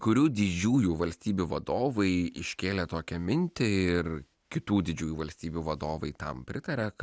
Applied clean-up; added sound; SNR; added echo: none; none; none; none.